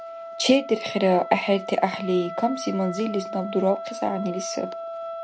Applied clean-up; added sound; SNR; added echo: none; Wind instrument, woodwind instrument; 10 dB; none.